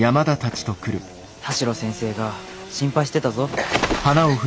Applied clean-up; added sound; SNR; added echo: none; Sawing / Engine; 17 dB; none.